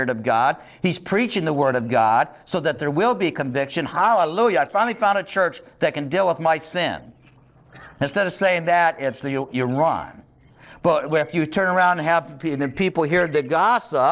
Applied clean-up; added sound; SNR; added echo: neural separator model SepFormer DNS4.